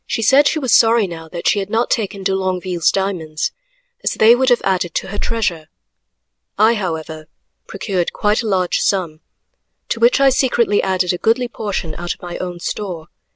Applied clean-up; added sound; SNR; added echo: none; none; none; none.